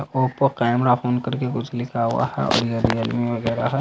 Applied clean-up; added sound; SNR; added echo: none; none; none; none.